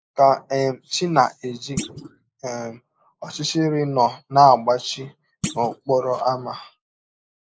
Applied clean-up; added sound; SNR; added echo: neural mask model Resemble Enhance denoiser.